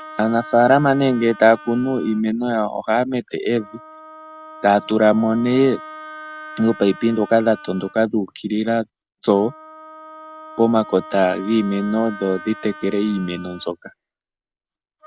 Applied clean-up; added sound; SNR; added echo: none; Wind instrument, woodwind instrument; 19 dB; none.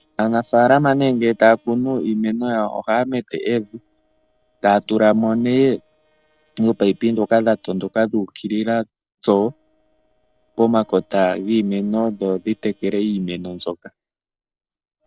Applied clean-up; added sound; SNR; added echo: neural separator model SepFormer DNS4.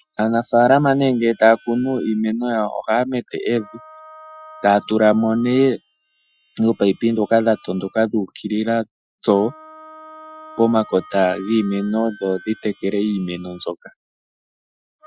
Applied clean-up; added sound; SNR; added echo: classical method Wiener filter.